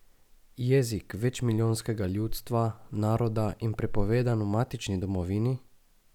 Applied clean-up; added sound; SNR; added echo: none; none; none; none.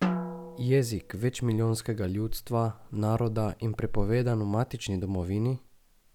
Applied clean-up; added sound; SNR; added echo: none; Drum; 7 dB; none.